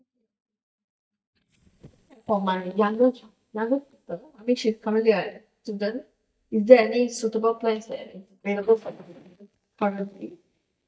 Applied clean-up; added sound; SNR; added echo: neural mask model DeepFilterNet 3.